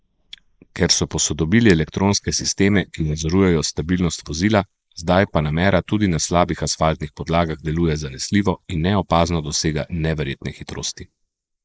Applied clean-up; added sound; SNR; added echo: neural mask model Resemble Enhance denoiser.